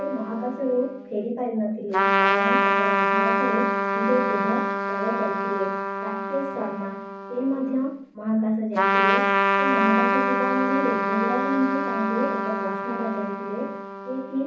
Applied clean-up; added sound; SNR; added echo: none; Trumpet; -3 dB; reverberation time 0.6 s.